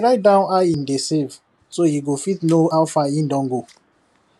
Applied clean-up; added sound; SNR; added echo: none; none; none; none.